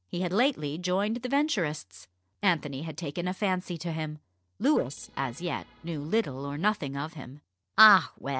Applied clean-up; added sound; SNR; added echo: neural separator model SepFormer DNS4.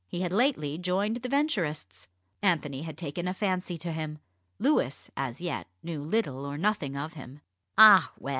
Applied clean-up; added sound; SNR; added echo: none; none; none; none.